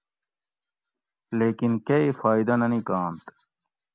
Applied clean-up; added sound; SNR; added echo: none; none; none; none.